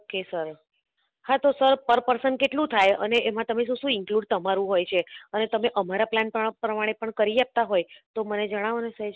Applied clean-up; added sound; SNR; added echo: none; none; none; none.